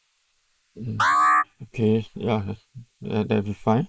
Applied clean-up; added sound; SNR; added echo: neural mask model Resemble Enhance denoiser.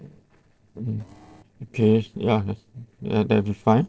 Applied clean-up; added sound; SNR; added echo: neural separator model SepFormer DNS4.